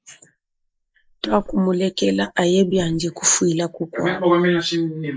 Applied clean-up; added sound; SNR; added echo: neural mask model Resemble Enhance denoiser.